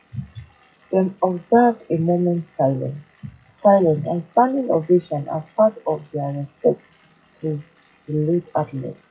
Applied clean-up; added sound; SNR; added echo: classical method WPE with log-MMSE.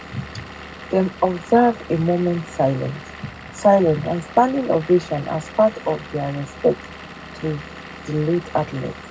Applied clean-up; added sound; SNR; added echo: none; Engine / Vehicle; 16 dB; reverberation time 0.3 s.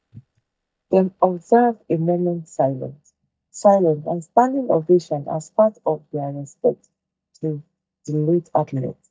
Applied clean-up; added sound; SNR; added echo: neural mask model DeepFilterNet 3.